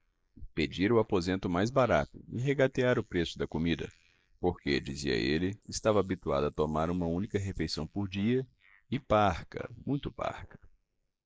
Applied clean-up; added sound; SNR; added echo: neural mask model Resemble Enhance denoiser.